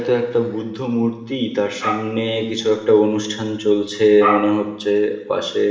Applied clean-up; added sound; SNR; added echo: none; none; none; reverberation time 1.0 s.